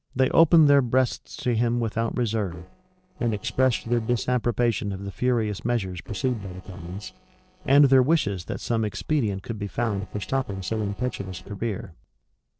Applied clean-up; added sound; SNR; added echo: neural separator model SepFormer DNS4.